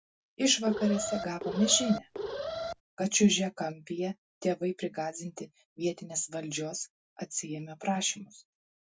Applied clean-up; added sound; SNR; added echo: none; Alarm; 5 dB; none.